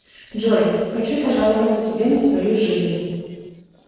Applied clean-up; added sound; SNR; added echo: neural separator model SepFormer DNS4.